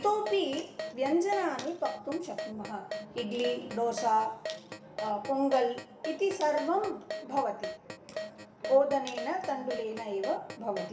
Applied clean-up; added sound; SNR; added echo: none; Keyboard (musical); 10 dB; reverberation time 0.7 s.